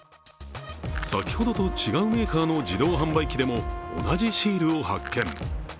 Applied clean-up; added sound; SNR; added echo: none; Crushing + Wind instrument, woodwind instrument; 13 dB; none.